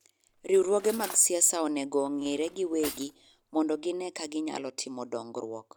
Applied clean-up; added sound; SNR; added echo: none; Cutlery, silverware; 17 dB; none.